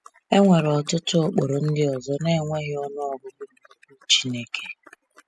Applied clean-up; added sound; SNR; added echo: classical method spectral subtraction.